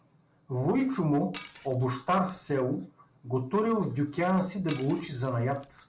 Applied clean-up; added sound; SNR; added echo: none; Glass; 7 dB; none.